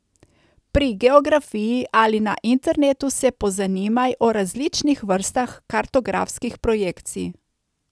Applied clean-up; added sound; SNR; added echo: none; none; none; none.